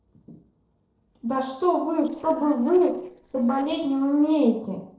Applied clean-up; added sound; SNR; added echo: neural separator model SepFormer DNS4.